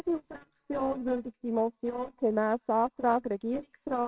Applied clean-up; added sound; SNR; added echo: neural separator model SepFormer WHAMR!.